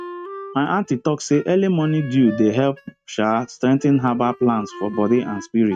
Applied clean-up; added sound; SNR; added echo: neural mask model RNNoise.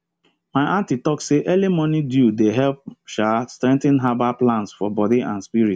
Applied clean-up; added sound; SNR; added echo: none; none; none; none.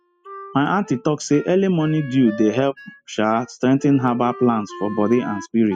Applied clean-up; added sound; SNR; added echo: classical method spectral subtraction.